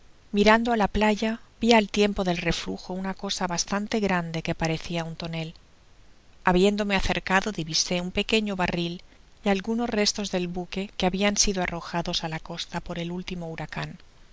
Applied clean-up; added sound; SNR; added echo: none; none; none; none.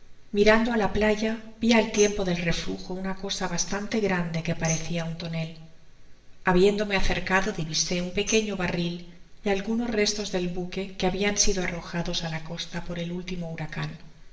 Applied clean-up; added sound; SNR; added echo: none; Tambourine; 15 dB; reverberation time 0.7 s.